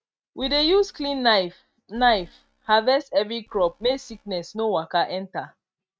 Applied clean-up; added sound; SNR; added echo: neural mask model RNNoise.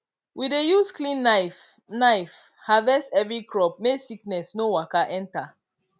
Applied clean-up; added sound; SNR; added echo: none; none; none; none.